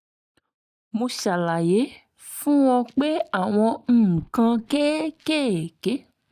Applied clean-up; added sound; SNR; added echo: neural mask model DeepFilterNet 3.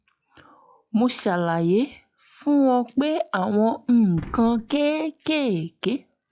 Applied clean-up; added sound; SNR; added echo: classical method log-MMSE.